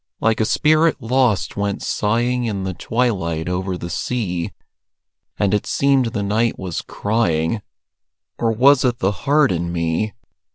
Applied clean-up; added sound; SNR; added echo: none; none; none; none.